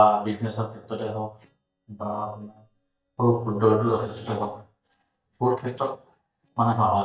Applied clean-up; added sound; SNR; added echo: neural mask model DeepFilterNet 3.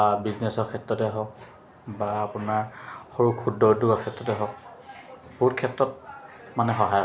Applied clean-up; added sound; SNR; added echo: none; none; none; none.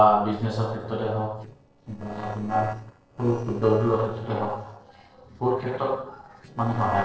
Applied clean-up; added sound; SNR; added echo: neural separator model SepFormer DNS4.